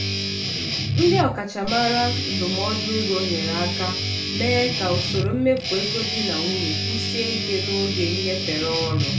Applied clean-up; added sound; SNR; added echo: none; Guitar; 0 dB; reverberation time 0.3 s.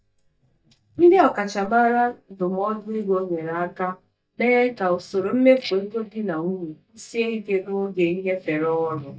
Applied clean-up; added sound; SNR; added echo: neural mask model DeepFilterNet 3.